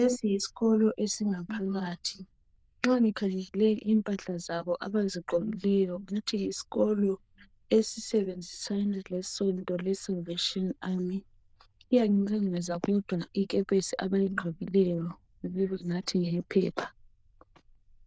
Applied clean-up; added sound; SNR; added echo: neural diffusion model UNIVERSE++.